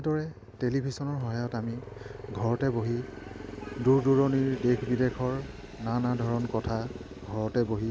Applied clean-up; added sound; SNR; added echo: none; none; none; none.